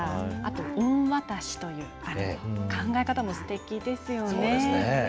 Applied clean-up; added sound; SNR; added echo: none; Sneeze; 19 dB; none.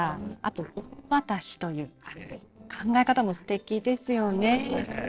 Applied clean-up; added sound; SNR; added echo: neural separator model SepFormer DNS4.